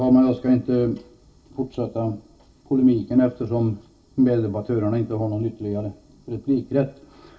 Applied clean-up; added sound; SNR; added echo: none; none; none; reverberation time 0.2 s.